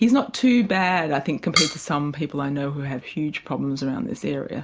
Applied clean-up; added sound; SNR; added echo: none; Drum kit; 6 dB; none.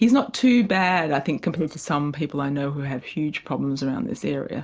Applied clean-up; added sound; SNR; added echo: neural separator model SepFormer DNS4.